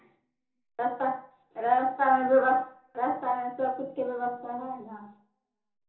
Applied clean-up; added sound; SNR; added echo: none; none; none; reverberation time 0.7 s.